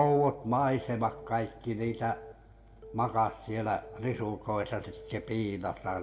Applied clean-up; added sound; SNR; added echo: none; Telephone; 19 dB; reverberation time 1.3 s.